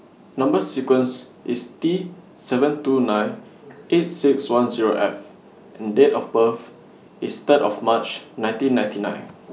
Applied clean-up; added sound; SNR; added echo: none; none; none; none.